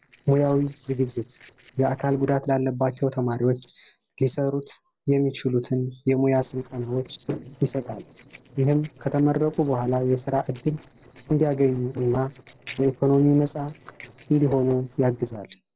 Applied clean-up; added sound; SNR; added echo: neural separator model SepFormer DNS4.